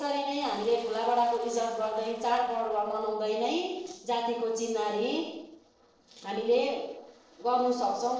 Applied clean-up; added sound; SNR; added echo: neural separator model SepFormer DNS4.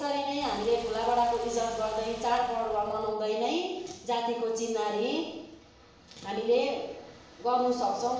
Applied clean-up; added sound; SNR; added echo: none; Car; 17 dB; reverberation time 0.9 s.